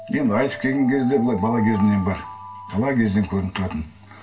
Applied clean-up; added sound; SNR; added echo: none; Alarm; 15 dB; reverberation time 0.2 s.